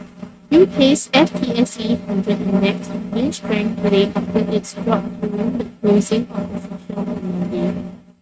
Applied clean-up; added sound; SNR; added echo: neural mask model RNNoise.